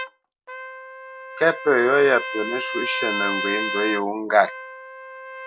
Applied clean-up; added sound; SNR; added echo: none; Trumpet; 7 dB; none.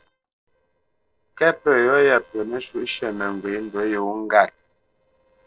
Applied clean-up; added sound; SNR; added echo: neural separator model SepFormer DNS4.